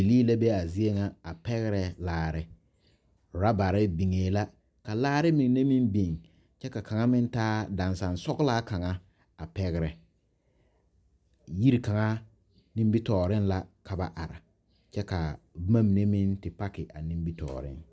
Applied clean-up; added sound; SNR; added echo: none; none; none; none.